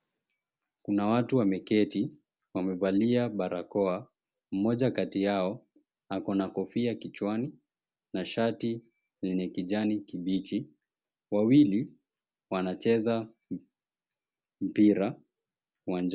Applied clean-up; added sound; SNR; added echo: none; none; none; none.